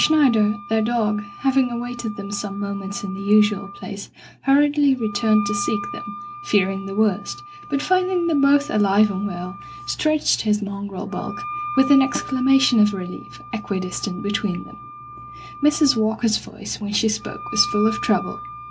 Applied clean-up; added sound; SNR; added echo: none; Wind instrument, woodwind instrument + Snare drum; 13 dB; none.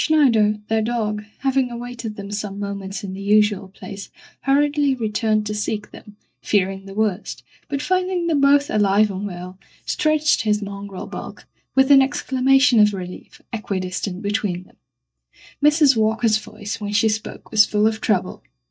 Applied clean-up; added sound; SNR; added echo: neural mask model DeepFilterNet 3.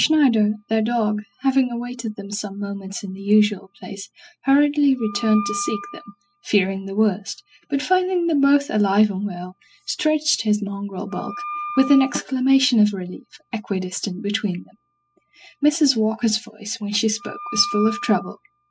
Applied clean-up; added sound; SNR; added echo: classical method spectral subtraction.